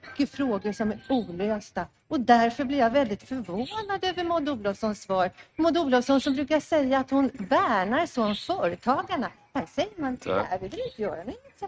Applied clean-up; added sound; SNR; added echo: neural mask model RNNoise.